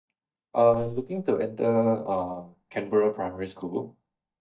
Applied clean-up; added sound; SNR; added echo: neural mask model DeepFilterNet 3.